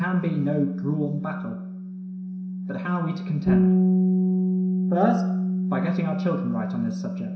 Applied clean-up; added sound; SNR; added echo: none; Bass guitar; -4 dB; reverberation time 0.7 s.